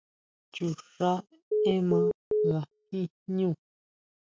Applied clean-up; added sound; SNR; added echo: none; Telephone; -3 dB; none.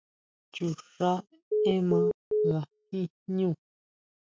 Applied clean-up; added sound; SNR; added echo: classical method Wiener filter.